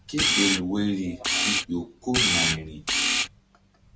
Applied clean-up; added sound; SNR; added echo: none; Camera; -3 dB; none.